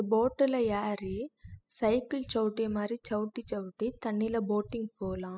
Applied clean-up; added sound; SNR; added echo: classical method spectral subtraction.